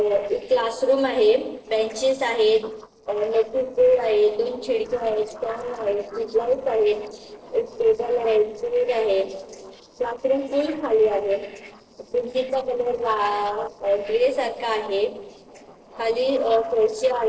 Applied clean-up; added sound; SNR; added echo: neural separator model SepFormer DNS4.